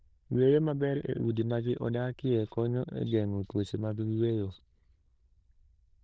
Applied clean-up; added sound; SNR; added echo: neural diffusion model UNIVERSE++.